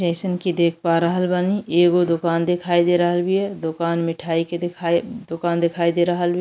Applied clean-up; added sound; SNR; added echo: none; none; none; none.